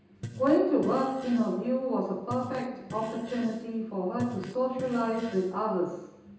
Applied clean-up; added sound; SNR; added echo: none; Fart; 16 dB; reverberation time 0.9 s.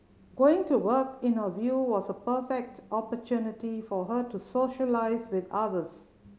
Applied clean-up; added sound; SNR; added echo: none; none; none; none.